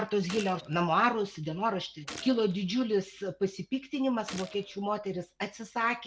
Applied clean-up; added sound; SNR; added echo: none; Gunshot, gunfire; 17 dB; none.